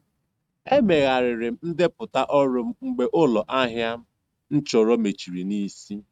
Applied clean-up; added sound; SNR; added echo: neural mask model RNNoise.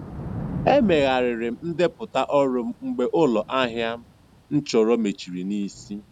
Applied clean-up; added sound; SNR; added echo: none; Thunder / Rain; 14 dB; none.